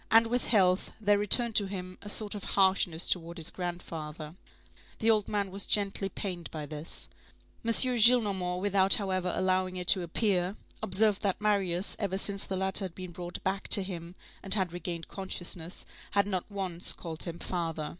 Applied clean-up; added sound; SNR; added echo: none; none; none; none.